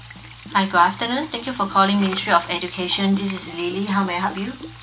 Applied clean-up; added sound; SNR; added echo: none; Liquid; 16 dB; none.